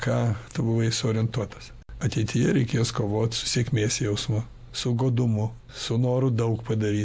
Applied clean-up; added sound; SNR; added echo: none; none; none; none.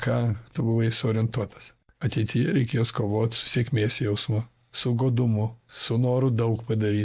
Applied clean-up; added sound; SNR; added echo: neural mask model DeepFilterNet 3.